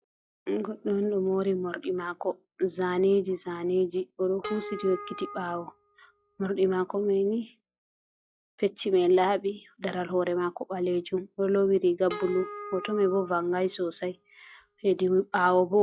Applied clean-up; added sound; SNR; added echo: classical method log-MMSE.